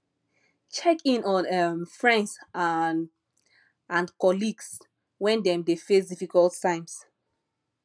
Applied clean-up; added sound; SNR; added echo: none; none; none; none.